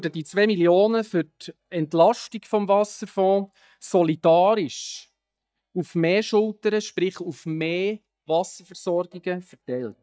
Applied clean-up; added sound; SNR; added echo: neural mask model DeepFilterNet 3.